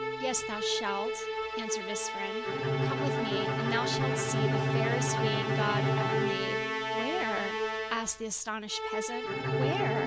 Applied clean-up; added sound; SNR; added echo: none; Bowed string instrument + Musical instrument; -5 dB; none.